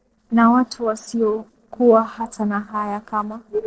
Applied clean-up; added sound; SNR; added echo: neural separator model SepFormer DNS4.